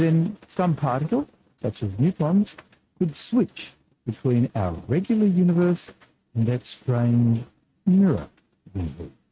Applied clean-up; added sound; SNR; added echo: neural mask model RNNoise.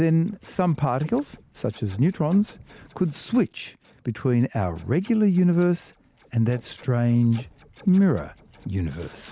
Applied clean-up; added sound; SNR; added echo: none; none; none; none.